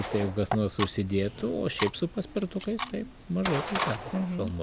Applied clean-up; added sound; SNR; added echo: none; Clock + Gunshot, gunfire; 6 dB; none.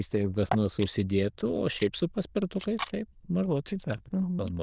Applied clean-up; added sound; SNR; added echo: neural diffusion model UNIVERSE++.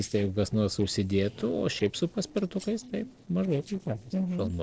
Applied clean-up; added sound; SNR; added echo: neural separator model SepFormer DNS4.